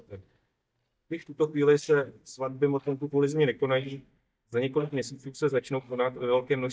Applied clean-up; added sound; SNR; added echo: neural mask model DeepFilterNet 3.